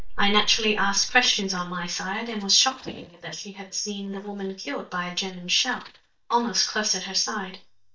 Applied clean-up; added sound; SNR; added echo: neural mask model DeepFilterNet 3.